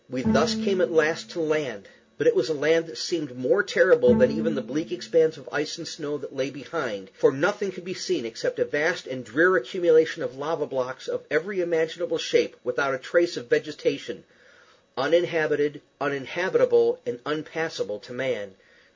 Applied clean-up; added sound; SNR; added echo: none; Bowed string instrument; 8 dB; none.